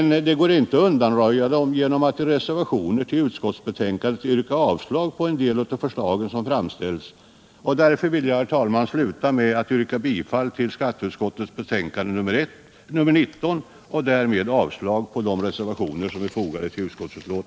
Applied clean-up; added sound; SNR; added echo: none; none; none; none.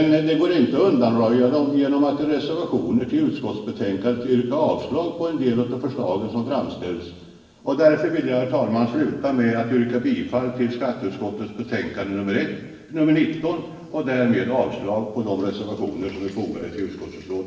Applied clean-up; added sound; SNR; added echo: none; none; none; reverberation time 1.1 s.